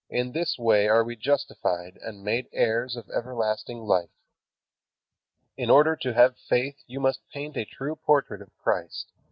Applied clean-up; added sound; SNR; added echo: none; none; none; none.